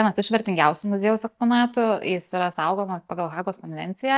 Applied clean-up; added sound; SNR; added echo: neural mask model DeepFilterNet 3.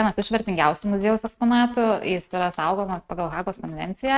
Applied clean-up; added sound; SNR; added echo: neural mask model RNNoise.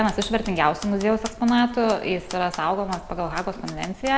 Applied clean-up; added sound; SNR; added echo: none; Fixed-wing aircraft, airplane + Typewriter; 15 dB; none.